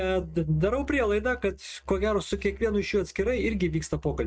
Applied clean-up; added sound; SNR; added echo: neural mask model RNNoise.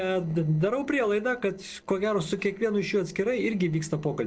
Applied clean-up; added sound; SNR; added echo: neural separator model SepFormer DNS4.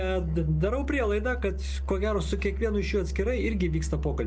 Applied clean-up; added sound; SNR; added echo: none; Musical instrument; 2 dB; none.